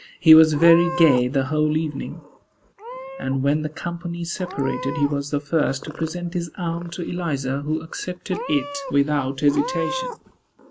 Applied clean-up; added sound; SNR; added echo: none; Meow / Purr; 13 dB; none.